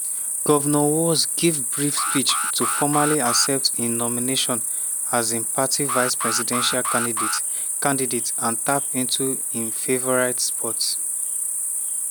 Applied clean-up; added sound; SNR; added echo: none; Alarm + Cricket; 0 dB; none.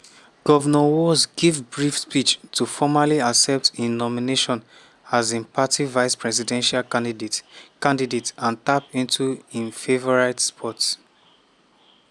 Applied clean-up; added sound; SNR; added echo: none; none; none; none.